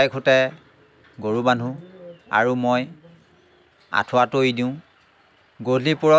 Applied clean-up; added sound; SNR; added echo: none; none; none; none.